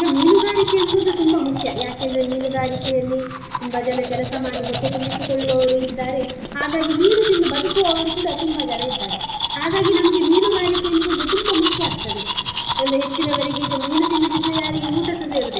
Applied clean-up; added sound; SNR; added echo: none; Domestic sounds, home sounds; 6 dB; reverberation time 0.8 s.